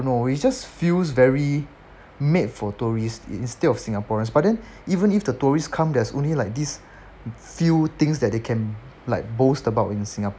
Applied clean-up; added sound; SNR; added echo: none; none; none; none.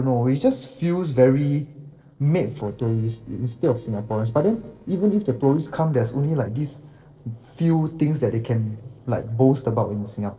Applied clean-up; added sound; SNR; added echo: neural separator model SepFormer DNS4.